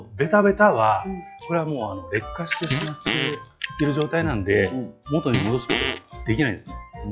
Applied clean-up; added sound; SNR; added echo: classical method log-MMSE.